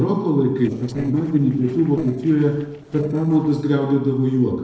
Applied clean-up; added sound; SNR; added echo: neural separator model SepFormer DNS4.